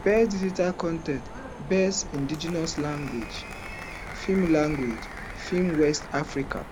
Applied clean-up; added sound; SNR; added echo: none; Mechanisms + Applause; 11 dB; none.